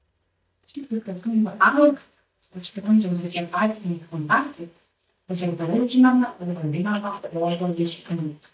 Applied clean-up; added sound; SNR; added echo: neural mask model DeepFilterNet 3.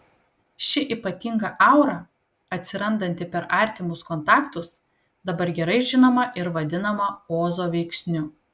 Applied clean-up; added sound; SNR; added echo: none; none; none; none.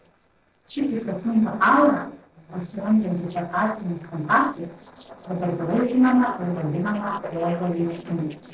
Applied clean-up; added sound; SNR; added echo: neural separator model SepFormer DNS4.